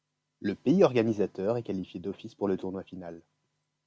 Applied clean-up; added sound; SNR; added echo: none; none; none; none.